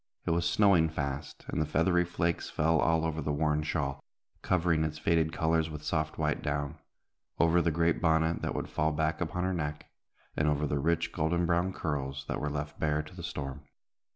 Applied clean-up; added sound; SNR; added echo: none; none; none; none.